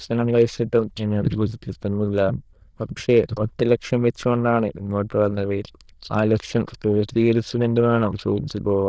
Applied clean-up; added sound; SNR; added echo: neural diffusion model UNIVERSE++.